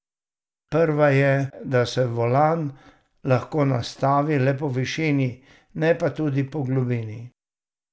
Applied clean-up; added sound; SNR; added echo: none; none; none; none.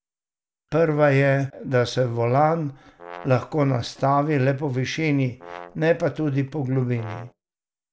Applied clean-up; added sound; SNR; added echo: none; Brass instrument; 18 dB; none.